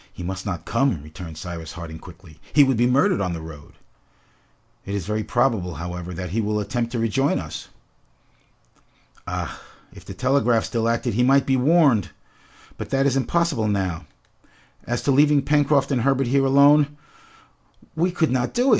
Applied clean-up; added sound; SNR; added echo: none; none; none; none.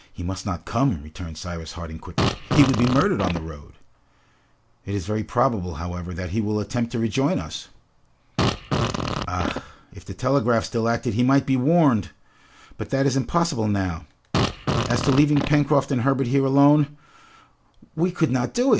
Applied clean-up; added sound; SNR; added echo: none; Fart; 2 dB; none.